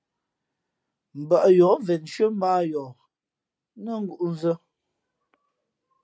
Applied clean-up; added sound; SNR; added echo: none; none; none; none.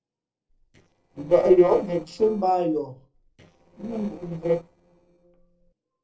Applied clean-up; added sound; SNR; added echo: neural separator model SepFormer DNS4.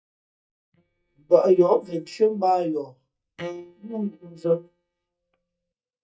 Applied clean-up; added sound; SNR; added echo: neural mask model DeepFilterNet 3.